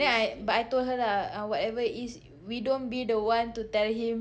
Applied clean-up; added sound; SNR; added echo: none; none; none; none.